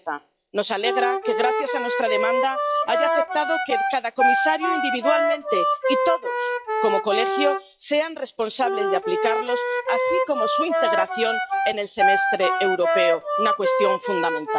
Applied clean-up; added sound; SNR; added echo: classical method log-MMSE.